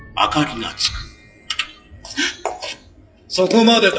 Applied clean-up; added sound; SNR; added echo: classical method WPE with log-MMSE.